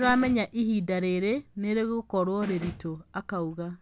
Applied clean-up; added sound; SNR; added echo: none; Snare drum; 16 dB; none.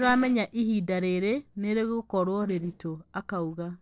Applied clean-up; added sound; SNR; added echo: neural separator model SepFormer DNS4.